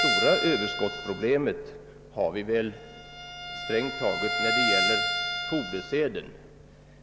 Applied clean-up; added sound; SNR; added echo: none; Bowed string instrument; 1 dB; none.